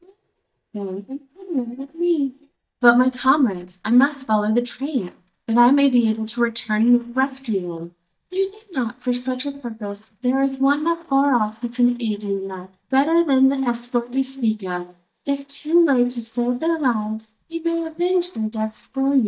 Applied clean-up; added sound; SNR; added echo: neural mask model DeepFilterNet 3.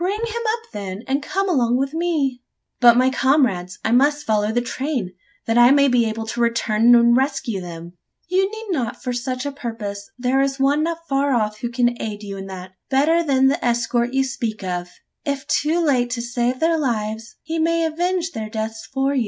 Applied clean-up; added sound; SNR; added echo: none; none; none; none.